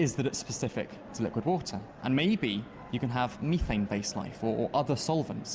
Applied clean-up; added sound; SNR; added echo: none; none; none; none.